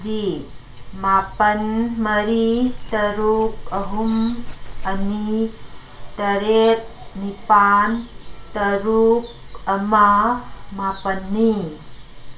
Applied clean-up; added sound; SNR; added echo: none; Livestock, farm animals, working animals; 7 dB; reverberation time 0.3 s.